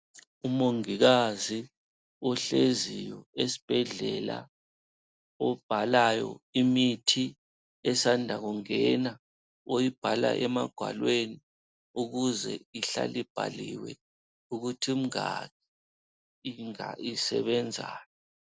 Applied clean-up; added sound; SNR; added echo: none; none; none; none.